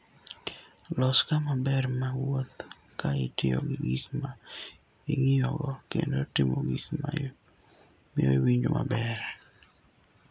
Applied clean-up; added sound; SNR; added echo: none; none; none; none.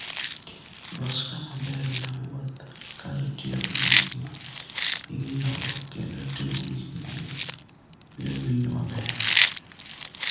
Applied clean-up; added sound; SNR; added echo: none; Chewing, mastication; -1 dB; reverberation time 1.0 s.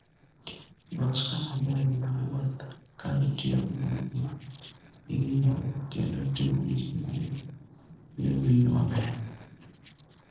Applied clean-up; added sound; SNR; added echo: neural separator model SepFormer DNS4.